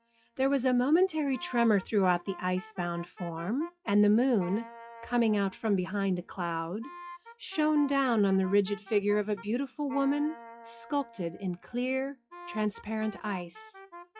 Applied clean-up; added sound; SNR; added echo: classical method WPE with log-MMSE.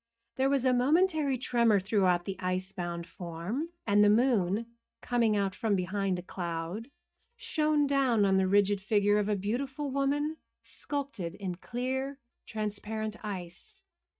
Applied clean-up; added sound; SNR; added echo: neural mask model DeepFilterNet 3.